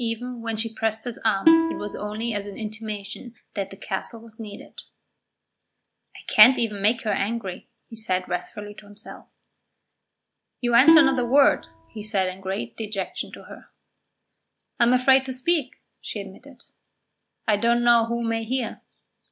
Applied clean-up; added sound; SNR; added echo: none; Plucked string instrument; -3 dB; none.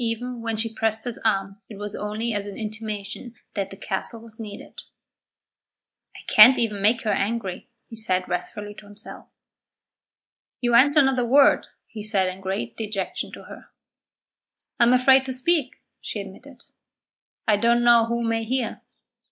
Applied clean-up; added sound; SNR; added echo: neural mask model Resemble Enhance denoiser.